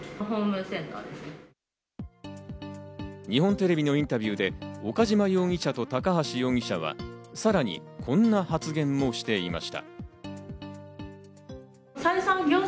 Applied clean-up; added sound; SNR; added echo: none; none; none; none.